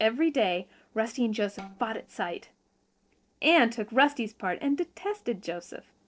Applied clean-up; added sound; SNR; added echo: neural separator model SepFormer DNS4.